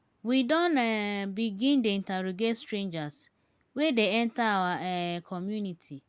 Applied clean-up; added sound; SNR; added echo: none; none; none; none.